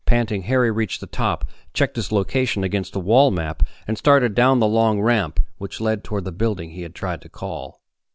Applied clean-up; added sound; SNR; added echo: none; none; none; none.